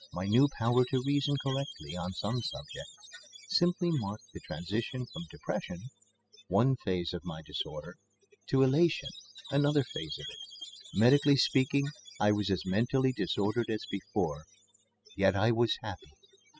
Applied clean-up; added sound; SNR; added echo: classical method spectral subtraction.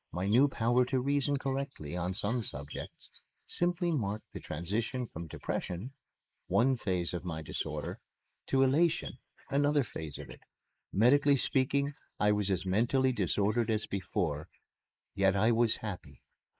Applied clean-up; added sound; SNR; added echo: neural mask model Resemble Enhance denoiser.